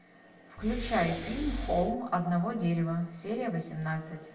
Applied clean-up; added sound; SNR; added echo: none; Breathing; 4 dB; reverberation time 0.6 s.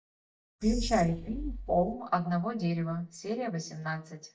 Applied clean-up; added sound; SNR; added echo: neural mask model DeepFilterNet 3.